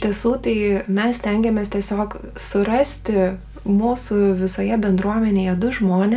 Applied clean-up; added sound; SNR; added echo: none; Growling; 18 dB; reverberation time 0.2 s.